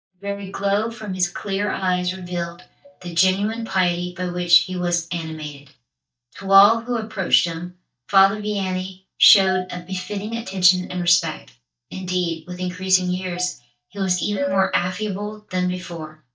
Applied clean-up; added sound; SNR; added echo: neural mask model DeepFilterNet 3.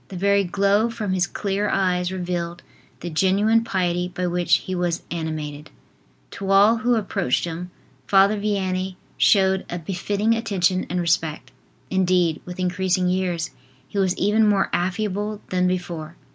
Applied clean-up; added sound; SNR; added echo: none; none; none; none.